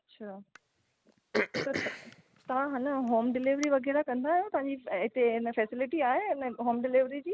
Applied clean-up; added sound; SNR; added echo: none; Cough; 8 dB; none.